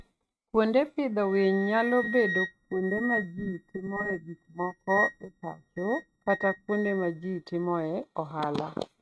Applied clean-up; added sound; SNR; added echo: neural mask model RNNoise.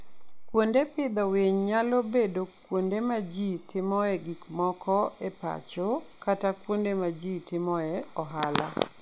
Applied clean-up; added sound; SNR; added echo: none; none; none; none.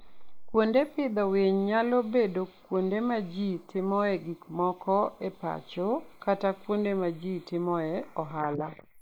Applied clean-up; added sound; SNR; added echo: neural mask model Resemble Enhance denoiser.